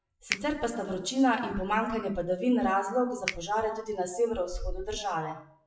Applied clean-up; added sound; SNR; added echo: classical method WPE with log-MMSE.